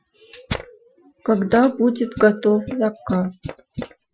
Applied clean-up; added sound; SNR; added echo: classical method Wiener filter.